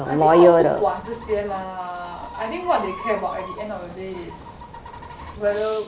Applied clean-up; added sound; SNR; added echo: none; Chicken, rooster; 16 dB; none.